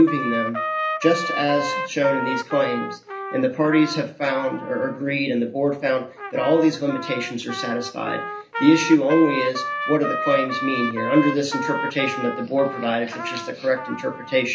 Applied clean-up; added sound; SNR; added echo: none; Trumpet; 7 dB; reverberation time 0.3 s.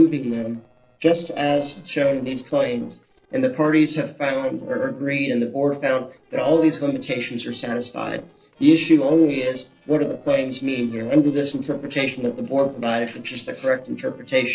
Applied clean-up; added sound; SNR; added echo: neural separator model SepFormer DNS4.